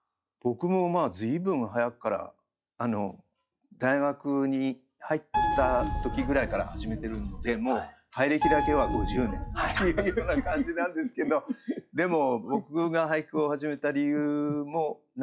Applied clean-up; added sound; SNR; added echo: classical method log-MMSE.